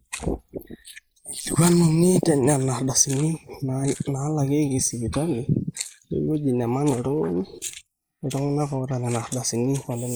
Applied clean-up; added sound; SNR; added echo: neural mask model Resemble Enhance denoiser.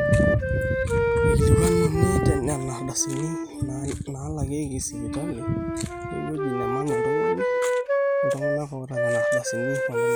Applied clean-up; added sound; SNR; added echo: none; Wind instrument, woodwind instrument; -1 dB; none.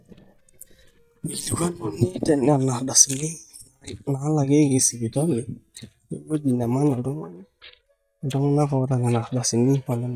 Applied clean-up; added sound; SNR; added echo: neural mask model DeepFilterNet 3.